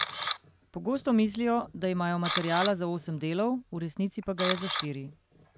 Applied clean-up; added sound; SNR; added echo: none; Tambourine + Camera; 8 dB; none.